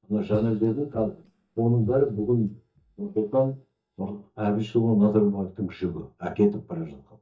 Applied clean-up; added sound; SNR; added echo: neural mask model DeepFilterNet 3.